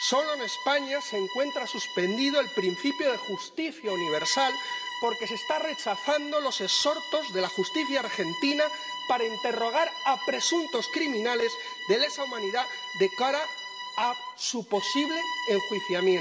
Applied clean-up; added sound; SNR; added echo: none; Bowed string instrument; 7 dB; reverberation time 1.7 s.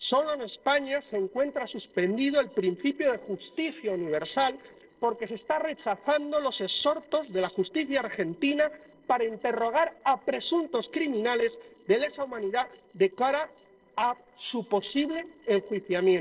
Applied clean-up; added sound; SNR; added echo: neural separator model SepFormer DNS4.